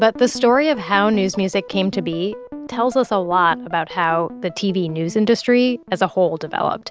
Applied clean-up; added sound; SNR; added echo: none; none; none; none.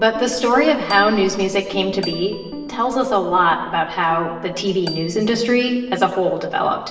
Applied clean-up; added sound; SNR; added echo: none; Marimba, xylophone; 17 dB; reverberation time 1.1 s.